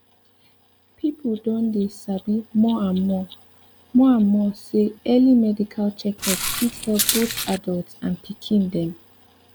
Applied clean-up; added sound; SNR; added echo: none; Walk, footsteps; 3 dB; none.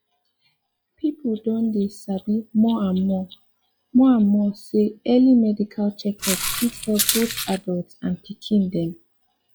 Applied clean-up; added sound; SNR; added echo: classical method log-MMSE.